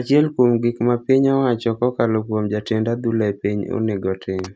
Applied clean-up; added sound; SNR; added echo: none; none; none; none.